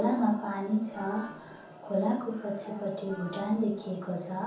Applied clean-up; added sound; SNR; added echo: none; Wind instrument, woodwind instrument; 18 dB; reverberation time 0.6 s.